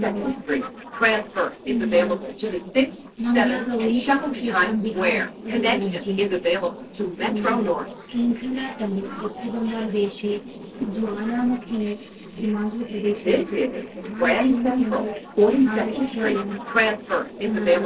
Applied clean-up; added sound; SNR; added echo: neural separator model SepFormer DNS4.